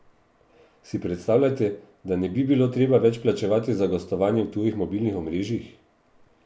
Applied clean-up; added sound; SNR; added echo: none; none; none; none.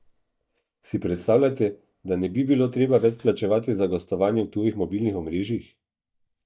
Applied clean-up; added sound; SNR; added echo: neural mask model DeepFilterNet 3.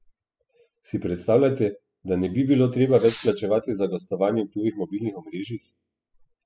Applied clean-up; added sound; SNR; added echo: classical method spectral subtraction.